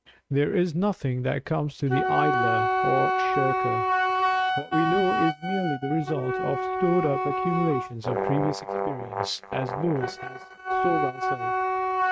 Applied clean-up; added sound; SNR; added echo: neural mask model RNNoise.